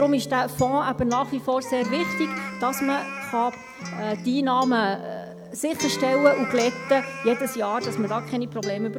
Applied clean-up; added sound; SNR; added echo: none; Meow + Acoustic guitar; 9 dB; none.